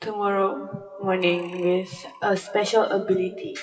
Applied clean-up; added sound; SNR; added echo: classical method WPE with log-MMSE.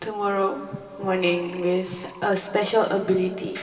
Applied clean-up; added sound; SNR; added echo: none; Breathing; 18 dB; reverberation time 2.5 s.